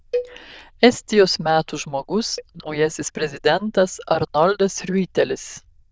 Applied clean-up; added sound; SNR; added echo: neural diffusion model UNIVERSE++.